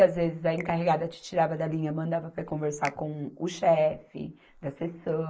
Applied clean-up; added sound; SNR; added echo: neural mask model Resemble Enhance denoiser.